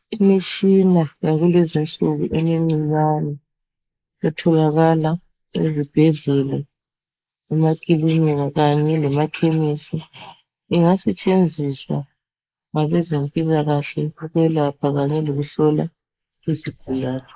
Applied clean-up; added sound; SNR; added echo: neural mask model Resemble Enhance denoiser.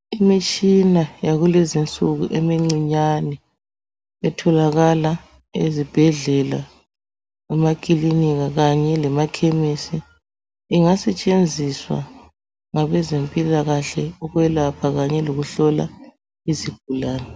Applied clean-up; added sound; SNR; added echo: none; none; none; none.